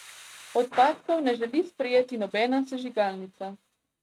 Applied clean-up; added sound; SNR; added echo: neural mask model RNNoise.